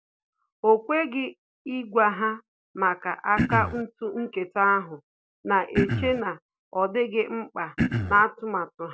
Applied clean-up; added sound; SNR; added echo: none; Cough; 0 dB; none.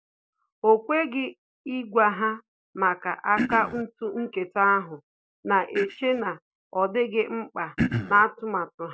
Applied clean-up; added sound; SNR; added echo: neural mask model Resemble Enhance denoiser.